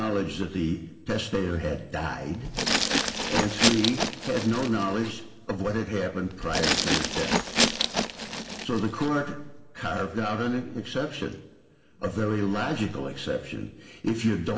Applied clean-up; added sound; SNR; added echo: none; Glass; -1 dB; reverberation time 1.9 s.